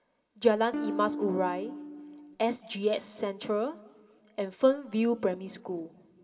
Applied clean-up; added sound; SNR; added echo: none; Electric guitar / Strum; 6 dB; reverberation time 1.8 s.